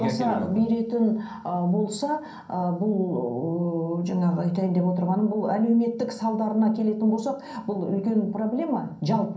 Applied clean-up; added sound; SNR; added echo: none; none; none; reverberation time 0.6 s.